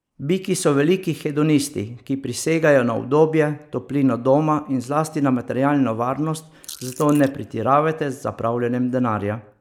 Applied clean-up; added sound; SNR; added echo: neural mask model Resemble Enhance denoiser.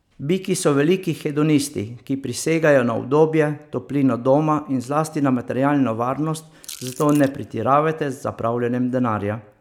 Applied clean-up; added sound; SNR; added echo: none; Chewing, mastication / Crushing; 19 dB; none.